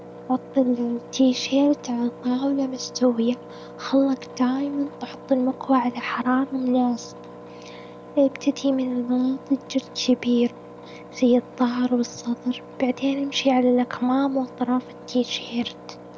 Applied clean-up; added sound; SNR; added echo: none; Engine; 17 dB; none.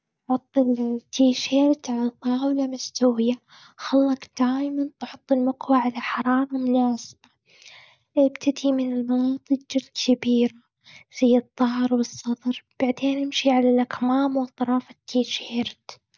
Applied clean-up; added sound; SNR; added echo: none; none; none; none.